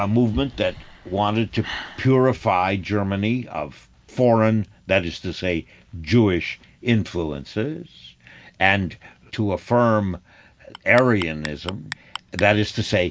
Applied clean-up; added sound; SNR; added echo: none; Clock; 15 dB; none.